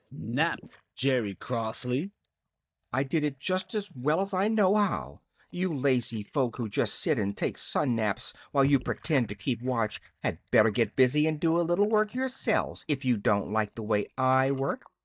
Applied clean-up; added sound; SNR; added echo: neural mask model DeepFilterNet 3.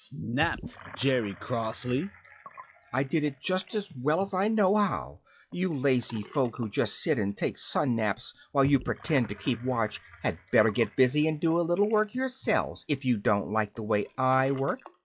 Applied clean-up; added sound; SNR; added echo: classical method log-MMSE.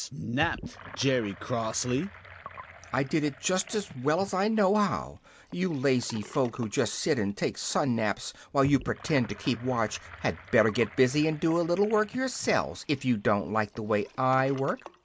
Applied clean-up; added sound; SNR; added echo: none; Sink (filling or washing) / Gurgling; 19 dB; none.